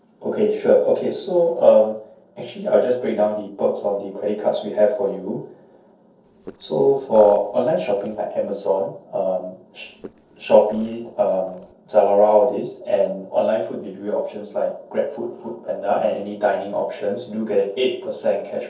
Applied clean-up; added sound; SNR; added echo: neural separator model SepFormer DNS4.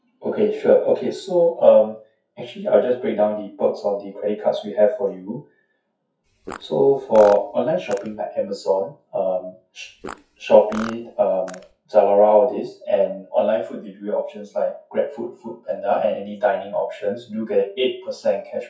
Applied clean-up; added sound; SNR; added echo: classical method WPE with log-MMSE.